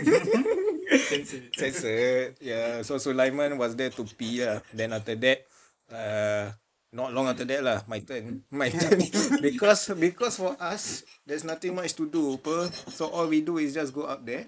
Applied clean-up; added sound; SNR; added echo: neural mask model Resemble Enhance denoiser.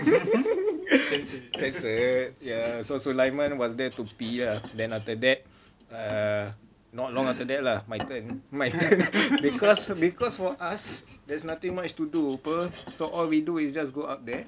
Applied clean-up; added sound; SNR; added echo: none; Domestic sounds, home sounds; 16 dB; none.